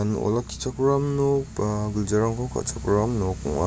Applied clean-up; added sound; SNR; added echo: none; none; none; none.